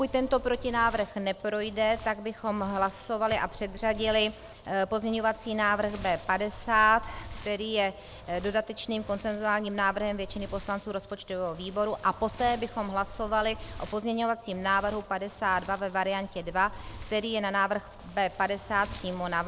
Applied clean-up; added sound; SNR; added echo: none; Wind; 15 dB; none.